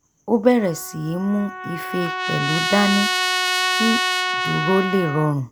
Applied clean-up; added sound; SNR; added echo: none; Trumpet; 2 dB; none.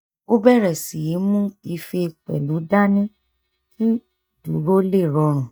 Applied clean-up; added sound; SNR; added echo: neural mask model DeepFilterNet 3.